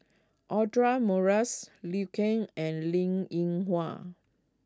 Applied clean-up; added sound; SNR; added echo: none; none; none; none.